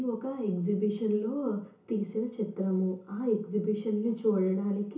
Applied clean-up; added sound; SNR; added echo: none; none; none; reverberation time 0.7 s.